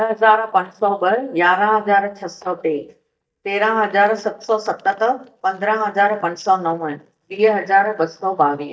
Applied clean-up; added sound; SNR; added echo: neural mask model DeepFilterNet 3.